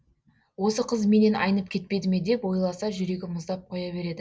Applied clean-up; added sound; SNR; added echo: none; none; none; none.